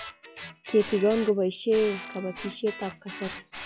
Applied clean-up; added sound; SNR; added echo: classical method log-MMSE.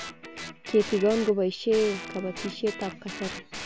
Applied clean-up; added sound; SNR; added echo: none; Guitar; 11 dB; none.